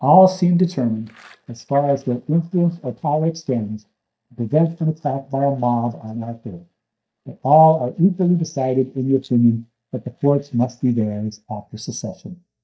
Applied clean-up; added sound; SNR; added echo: neural mask model DeepFilterNet 3.